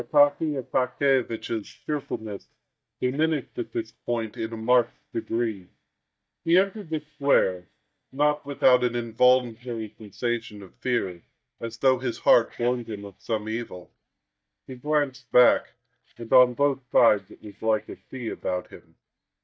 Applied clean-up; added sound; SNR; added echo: neural mask model DeepFilterNet 3.